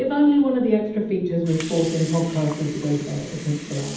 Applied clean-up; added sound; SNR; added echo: none; Water; 18 dB; reverberation time 0.8 s.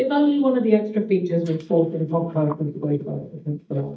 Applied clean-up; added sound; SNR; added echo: neural mask model DeepFilterNet 3.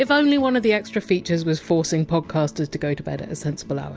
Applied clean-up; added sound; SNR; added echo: none; none; none; none.